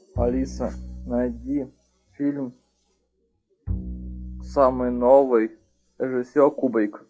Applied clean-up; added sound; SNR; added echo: classical method log-MMSE.